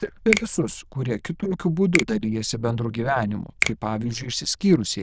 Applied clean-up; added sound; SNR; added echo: neural diffusion model UNIVERSE++.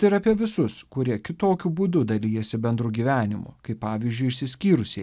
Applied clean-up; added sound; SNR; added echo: none; none; none; none.